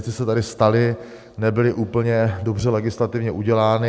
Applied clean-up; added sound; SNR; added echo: none; none; none; none.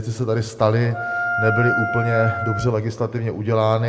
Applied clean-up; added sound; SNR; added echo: none; Wind instrument, woodwind instrument; 3 dB; reverberation time 1.6 s.